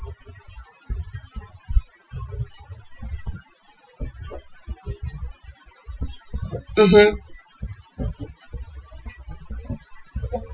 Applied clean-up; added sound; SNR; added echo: classical method Wiener filter.